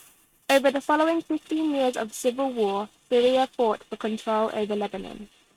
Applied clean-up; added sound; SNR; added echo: neural mask model RNNoise.